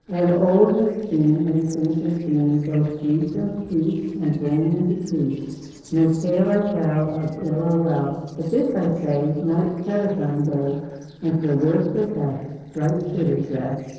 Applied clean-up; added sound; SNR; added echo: neural separator model SepFormer DNS4.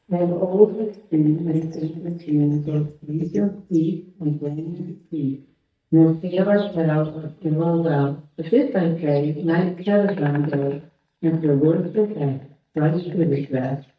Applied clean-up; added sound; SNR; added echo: neural mask model DeepFilterNet 3.